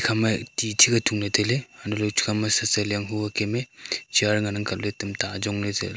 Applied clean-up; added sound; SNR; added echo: none; none; none; none.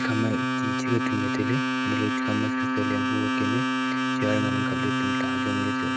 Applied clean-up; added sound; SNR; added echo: neural mask model RNNoise.